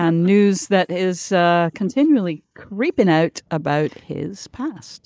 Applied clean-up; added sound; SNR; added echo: neural mask model Resemble Enhance denoiser.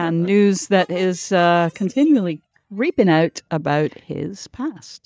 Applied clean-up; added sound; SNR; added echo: neural mask model DeepFilterNet 3.